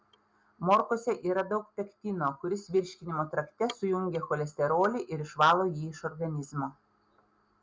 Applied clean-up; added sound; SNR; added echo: none; none; none; none.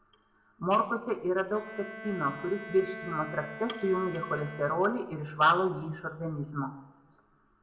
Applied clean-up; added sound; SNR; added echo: none; Bowed string instrument; 15 dB; reverberation time 0.8 s.